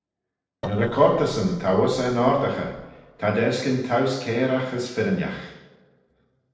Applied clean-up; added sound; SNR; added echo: neural separator model SepFormer DNS4.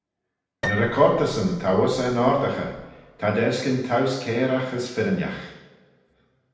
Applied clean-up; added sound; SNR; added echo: none; Piano; 12 dB; reverberation time 0.9 s.